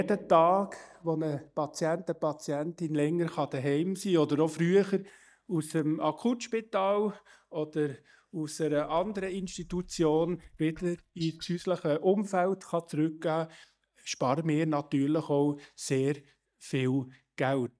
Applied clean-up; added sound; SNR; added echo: neural mask model DeepFilterNet 3.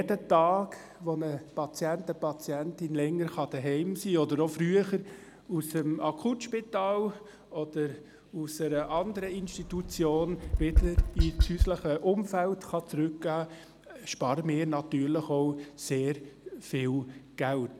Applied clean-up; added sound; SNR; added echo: none; Tap; -1 dB; none.